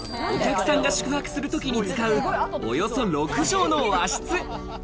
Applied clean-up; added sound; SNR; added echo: none; Fire + Animal; 15 dB; none.